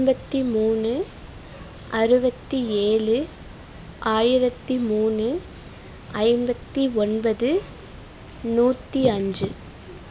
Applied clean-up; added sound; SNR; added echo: none; Wind; 9 dB; none.